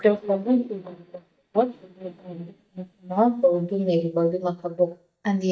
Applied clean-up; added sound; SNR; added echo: neural mask model DeepFilterNet 3.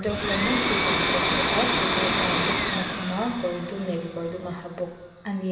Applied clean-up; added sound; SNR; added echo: none; Domestic sounds, home sounds; -4 dB; reverberation time 1.2 s.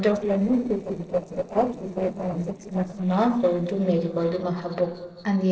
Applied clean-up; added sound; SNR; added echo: neural separator model SepFormer DNS4.